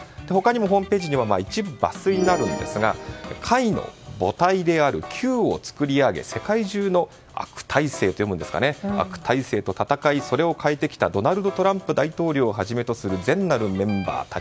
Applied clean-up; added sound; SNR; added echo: none; none; none; none.